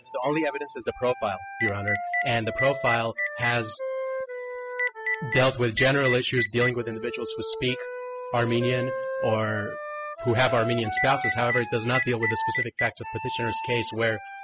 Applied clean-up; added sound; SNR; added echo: classical method spectral subtraction.